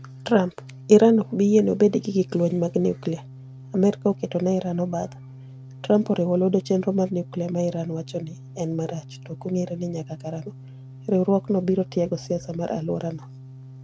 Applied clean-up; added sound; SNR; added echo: none; Organ; 18 dB; none.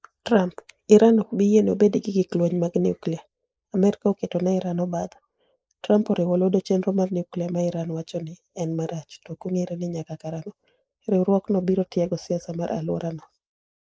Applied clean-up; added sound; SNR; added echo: neural mask model Resemble Enhance denoiser.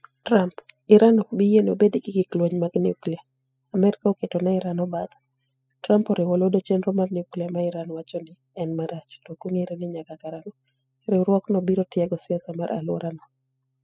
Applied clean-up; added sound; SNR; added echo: classical method spectral subtraction.